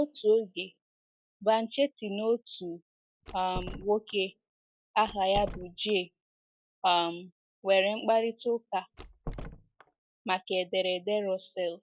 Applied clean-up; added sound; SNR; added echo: classical method log-MMSE.